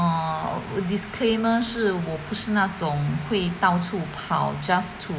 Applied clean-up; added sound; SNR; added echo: none; none; none; none.